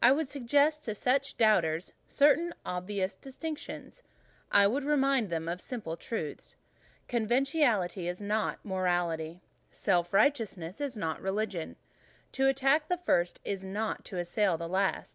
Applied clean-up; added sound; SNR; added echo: none; none; none; none.